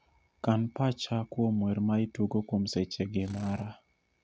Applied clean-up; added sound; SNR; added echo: none; Drill; 19 dB; none.